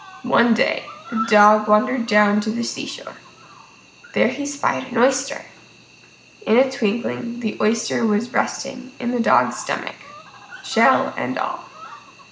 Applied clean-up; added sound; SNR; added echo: none; Cricket; 18 dB; none.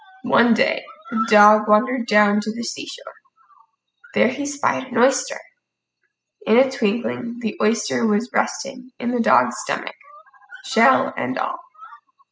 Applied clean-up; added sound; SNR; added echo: classical method spectral subtraction.